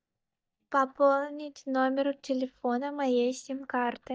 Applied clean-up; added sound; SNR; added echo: neural mask model DeepFilterNet 3.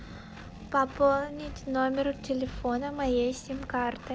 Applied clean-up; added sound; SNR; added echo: none; Engine; 13 dB; none.